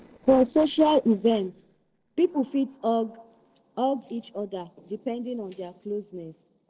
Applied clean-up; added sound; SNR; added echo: neural separator model SepFormer DNS4.